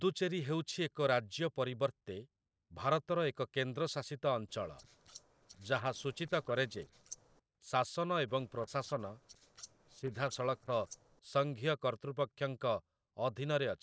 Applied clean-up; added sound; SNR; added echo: neural separator model SepFormer DNS4.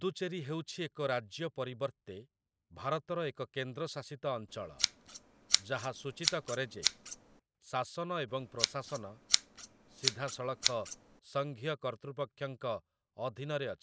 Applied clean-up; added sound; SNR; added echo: none; Scissors; -2 dB; none.